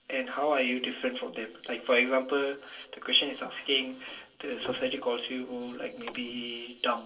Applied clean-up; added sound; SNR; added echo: neural separator model SepFormer DNS4.